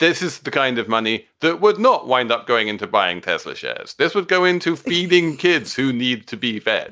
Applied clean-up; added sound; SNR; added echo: none; none; none; none.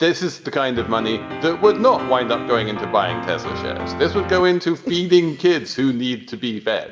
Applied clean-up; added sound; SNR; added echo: none; Piano; 8 dB; reverberation time 1.4 s.